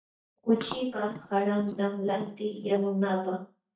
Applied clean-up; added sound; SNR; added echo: neural mask model DeepFilterNet 3.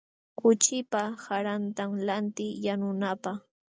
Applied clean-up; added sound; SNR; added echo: none; none; none; none.